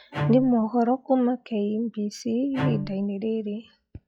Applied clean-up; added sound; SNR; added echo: classical method log-MMSE.